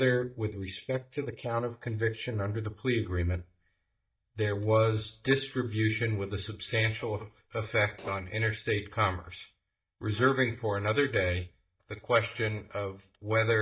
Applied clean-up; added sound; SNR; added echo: neural mask model DeepFilterNet 3.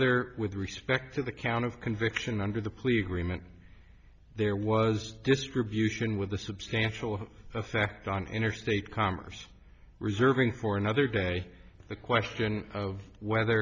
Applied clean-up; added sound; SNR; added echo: none; none; none; none.